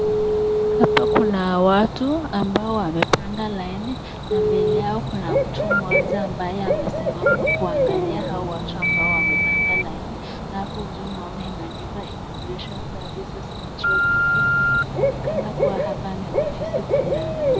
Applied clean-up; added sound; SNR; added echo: none; Cricket / Bird + Telephone; -4 dB; none.